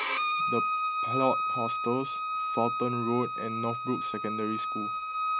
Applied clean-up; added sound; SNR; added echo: none; Bowed string instrument; -2 dB; none.